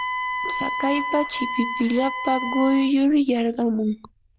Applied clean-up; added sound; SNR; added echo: neural diffusion model UNIVERSE++.